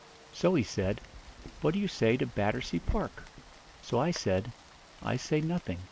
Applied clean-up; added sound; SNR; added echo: none; Rain; 12 dB; none.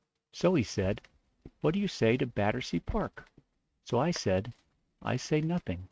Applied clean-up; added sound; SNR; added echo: neural mask model RNNoise.